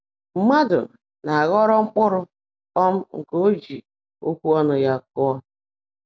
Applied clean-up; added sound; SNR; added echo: none; none; none; none.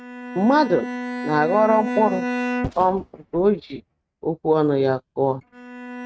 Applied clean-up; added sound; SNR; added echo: neural mask model RNNoise.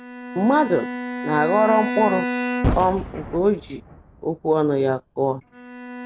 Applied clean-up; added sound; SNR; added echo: none; Boom + Bowed string instrument; 6 dB; none.